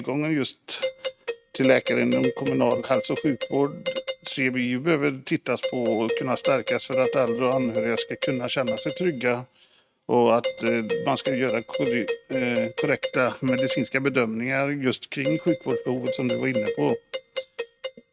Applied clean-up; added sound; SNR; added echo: neural mask model RNNoise.